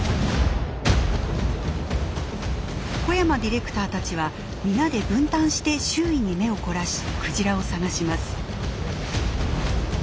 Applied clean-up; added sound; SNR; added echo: none; none; none; none.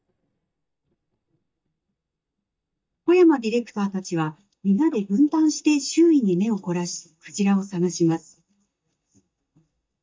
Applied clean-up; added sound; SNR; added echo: neural mask model DeepFilterNet 3.